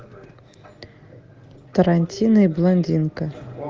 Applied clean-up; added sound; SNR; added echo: none; none; none; none.